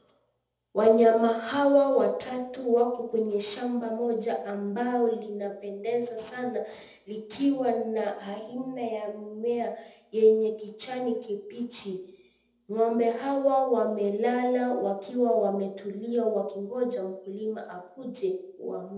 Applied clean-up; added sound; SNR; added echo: none; none; none; reverberation time 0.7 s.